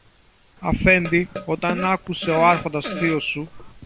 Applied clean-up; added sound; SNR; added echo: none; Fart; 11 dB; none.